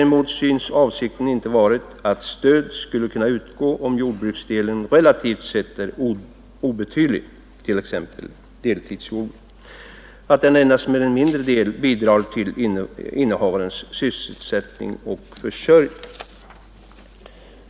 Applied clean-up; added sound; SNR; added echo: none; none; none; none.